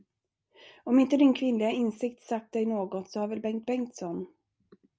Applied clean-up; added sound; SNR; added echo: none; none; none; none.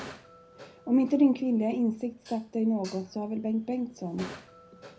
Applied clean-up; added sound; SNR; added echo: none; Dishes, pots, and pans; 20 dB; reverberation time 0.4 s.